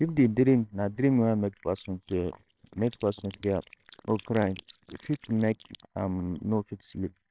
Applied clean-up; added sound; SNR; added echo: neural separator model SepFormer WHAMR!.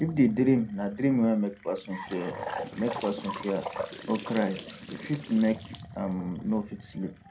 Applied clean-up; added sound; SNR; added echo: none; Trickle, dribble / Bathtub (filling or washing) / Sink (filling or washing) / Gurgling; 12 dB; reverberation time 0.2 s.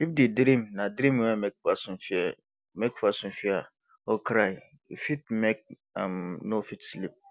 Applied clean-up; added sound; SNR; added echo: none; none; none; none.